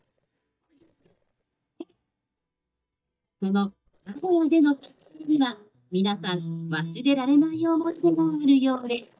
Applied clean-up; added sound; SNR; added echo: neural mask model DeepFilterNet 3.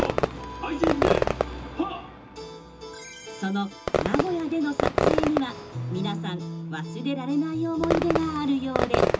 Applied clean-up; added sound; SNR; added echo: none; Fireworks; -1 dB; reverberation time 0.2 s.